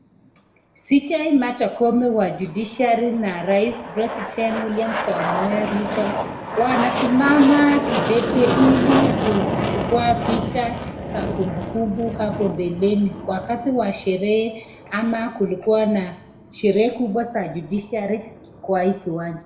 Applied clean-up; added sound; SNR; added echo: none; Aircraft; 6 dB; reverberation time 0.6 s.